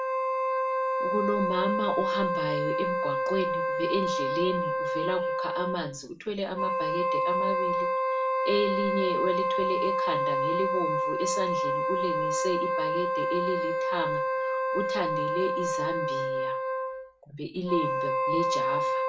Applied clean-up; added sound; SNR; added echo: none; Wind instrument, woodwind instrument; -5 dB; reverberation time 0.2 s.